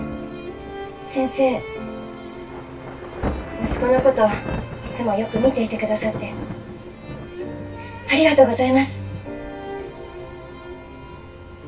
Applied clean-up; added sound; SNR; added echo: none; Thunder / Rain; 11 dB; reverberation time 0.2 s.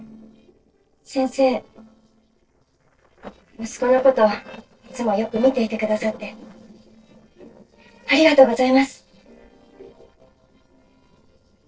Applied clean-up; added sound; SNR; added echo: neural separator model SepFormer DNS4.